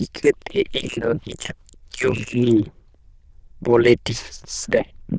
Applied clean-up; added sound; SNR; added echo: neural diffusion model UNIVERSE++.